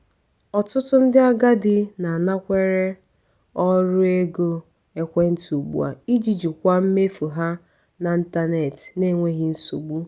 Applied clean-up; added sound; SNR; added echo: none; none; none; none.